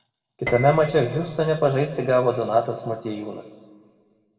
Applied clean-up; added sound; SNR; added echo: none; Piano; 14 dB; reverberation time 1.7 s.